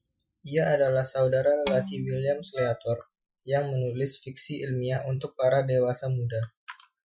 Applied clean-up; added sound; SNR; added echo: classical method Wiener filter.